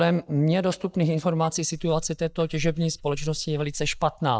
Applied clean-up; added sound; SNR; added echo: neural mask model DeepFilterNet 3.